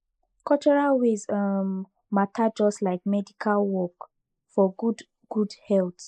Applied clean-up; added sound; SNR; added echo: neural mask model Resemble Enhance denoiser.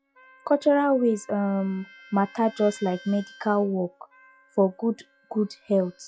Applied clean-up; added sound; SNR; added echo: classical method log-MMSE.